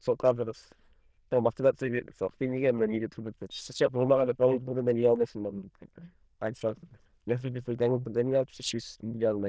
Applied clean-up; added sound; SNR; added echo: neural diffusion model UNIVERSE++.